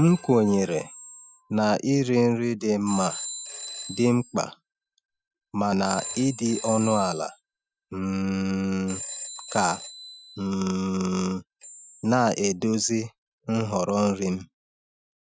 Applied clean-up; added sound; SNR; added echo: classical method Wiener filter.